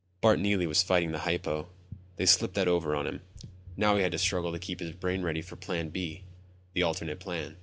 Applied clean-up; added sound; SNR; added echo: none; none; none; none.